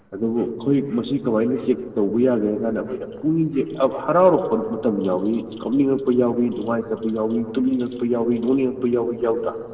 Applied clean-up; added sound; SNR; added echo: neural separator model SepFormer DNS4.